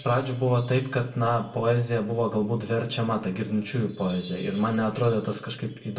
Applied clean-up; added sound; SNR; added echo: none; Wind chime; 13 dB; reverberation time 0.3 s.